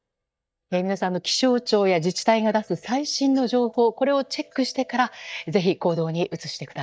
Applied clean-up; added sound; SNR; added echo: neural mask model DeepFilterNet 3.